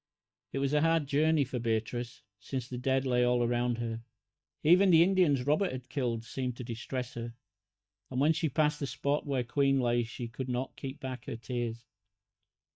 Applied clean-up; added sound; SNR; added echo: neural mask model DeepFilterNet 3.